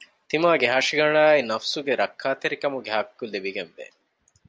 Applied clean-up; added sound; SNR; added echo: none; none; none; none.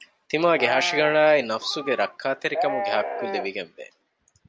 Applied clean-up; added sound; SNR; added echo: none; Livestock, farm animals, working animals; 7 dB; none.